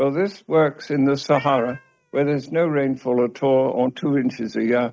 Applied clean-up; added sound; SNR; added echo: neural mask model RNNoise.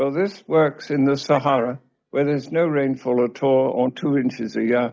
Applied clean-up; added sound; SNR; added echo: neural mask model DeepFilterNet 3.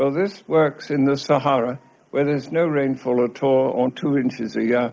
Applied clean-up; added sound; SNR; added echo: none; none; none; none.